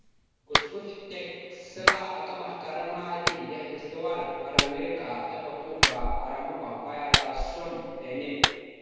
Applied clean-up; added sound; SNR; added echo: none; Clapping; -3 dB; reverberation time 1.9 s.